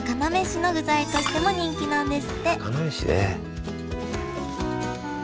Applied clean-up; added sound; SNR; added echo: none; Wind instrument, woodwind instrument; 12 dB; none.